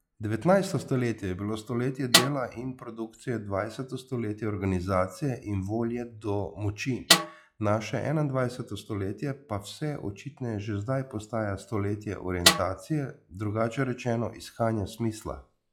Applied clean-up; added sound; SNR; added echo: classical method log-MMSE.